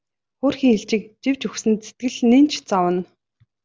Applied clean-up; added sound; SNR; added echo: none; none; none; none.